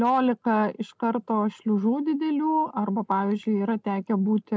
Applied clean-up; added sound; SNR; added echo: none; none; none; none.